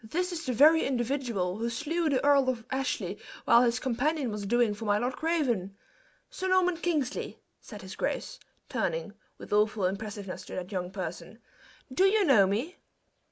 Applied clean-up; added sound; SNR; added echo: none; none; none; none.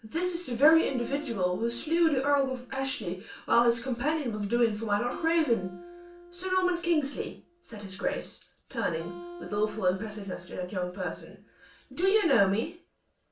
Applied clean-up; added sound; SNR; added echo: none; Acoustic guitar; 17 dB; reverberation time 0.3 s.